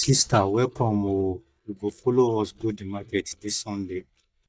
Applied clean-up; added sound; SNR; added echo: neural mask model DeepFilterNet 3.